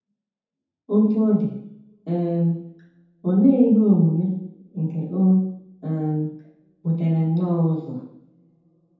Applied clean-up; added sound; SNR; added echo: none; none; none; reverberation time 0.9 s.